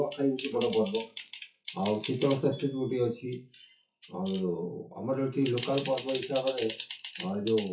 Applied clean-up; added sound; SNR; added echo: classical method WPE with log-MMSE.